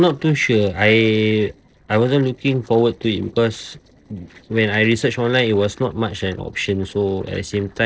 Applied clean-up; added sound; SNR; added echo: neural separator model SepFormer DNS4.